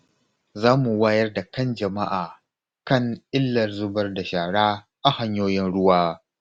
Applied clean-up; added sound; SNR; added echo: none; none; none; none.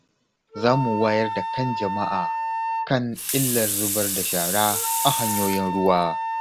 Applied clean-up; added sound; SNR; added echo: none; Sink (filling or washing) / Water tap, faucet + Wind instrument, woodwind instrument; 2 dB; none.